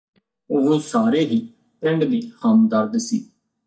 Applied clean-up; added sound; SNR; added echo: neural mask model DeepFilterNet 3.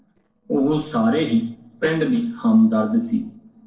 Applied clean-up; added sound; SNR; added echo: neural separator model SepFormer DNS4.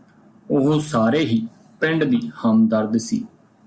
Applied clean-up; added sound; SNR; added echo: none; none; none; none.